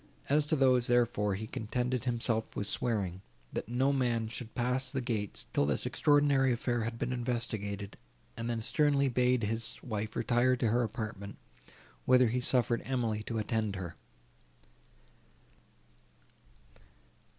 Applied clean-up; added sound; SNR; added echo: none; none; none; none.